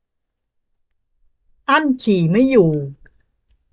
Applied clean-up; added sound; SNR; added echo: neural mask model DeepFilterNet 3.